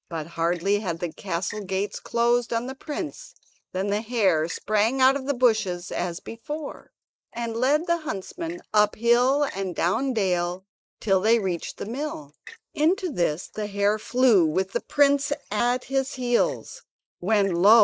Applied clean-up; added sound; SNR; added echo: neural mask model Resemble Enhance denoiser.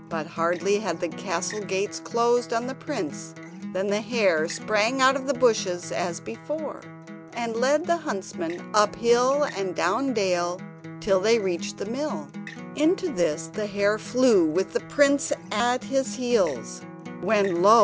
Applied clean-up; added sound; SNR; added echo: none; Acoustic guitar; 14 dB; none.